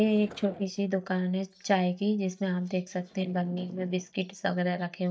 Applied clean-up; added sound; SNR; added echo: neural mask model DeepFilterNet 3.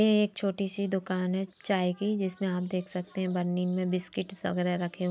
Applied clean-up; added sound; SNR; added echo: none; none; none; none.